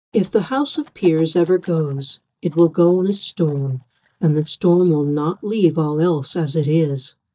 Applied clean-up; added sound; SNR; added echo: neural mask model DeepFilterNet 3.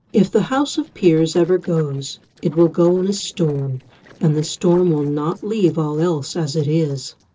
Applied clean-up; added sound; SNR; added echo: neural separator model SepFormer DNS4.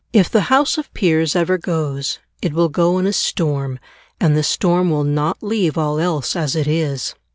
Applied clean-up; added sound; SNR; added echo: none; none; none; none.